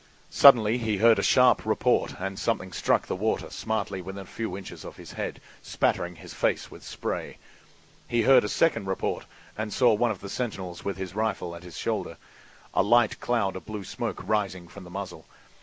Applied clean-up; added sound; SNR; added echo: none; none; none; none.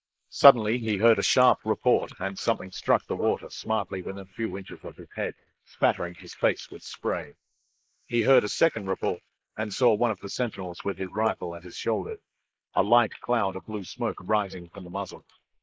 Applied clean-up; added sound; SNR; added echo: neural mask model Resemble Enhance denoiser.